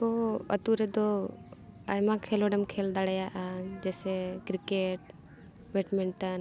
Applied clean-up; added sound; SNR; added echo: none; none; none; none.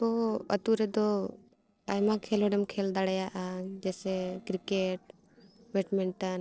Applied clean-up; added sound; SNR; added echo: neural separator model SepFormer DNS4.